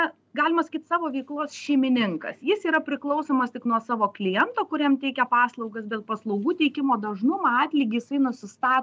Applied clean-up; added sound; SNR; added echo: none; none; none; none.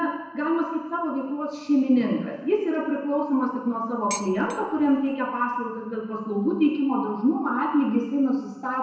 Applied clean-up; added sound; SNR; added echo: none; Dishes, pots, and pans; 14 dB; reverberation time 1.0 s.